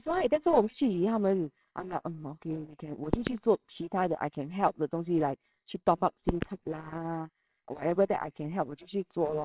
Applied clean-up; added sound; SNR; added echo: neural separator model SepFormer WHAMR!.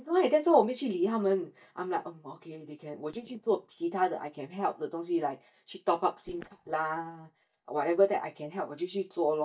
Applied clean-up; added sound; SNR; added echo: neural mask model DeepFilterNet 3.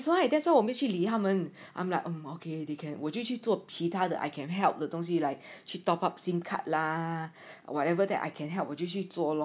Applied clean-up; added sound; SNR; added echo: none; none; none; none.